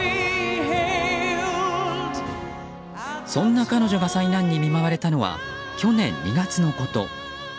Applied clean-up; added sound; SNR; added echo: none; none; none; none.